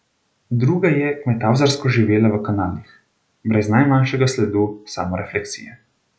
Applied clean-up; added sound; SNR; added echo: none; none; none; none.